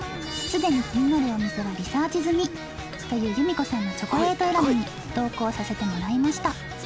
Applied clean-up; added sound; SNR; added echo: none; Sliding door + Tap / Glass; 20 dB; none.